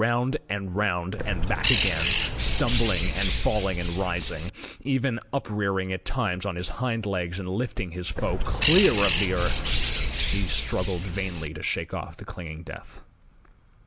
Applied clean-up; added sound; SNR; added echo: none; Bird; -2 dB; none.